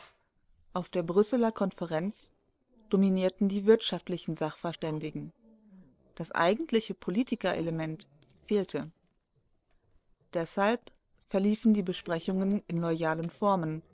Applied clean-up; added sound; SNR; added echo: neural separator model SepFormer DNS4.